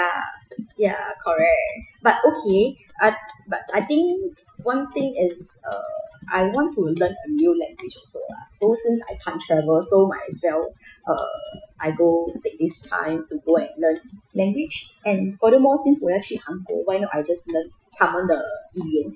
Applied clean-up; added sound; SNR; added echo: classical method Wiener filter.